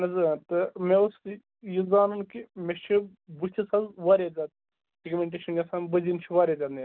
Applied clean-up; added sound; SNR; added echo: none; none; none; none.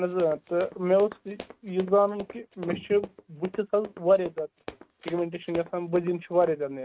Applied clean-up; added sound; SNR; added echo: neural mask model RNNoise.